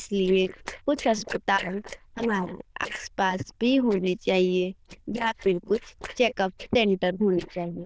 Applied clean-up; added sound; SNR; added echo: neural diffusion model UNIVERSE++.